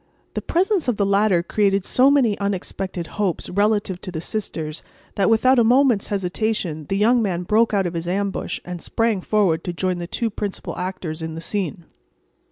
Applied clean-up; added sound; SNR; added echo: none; none; none; none.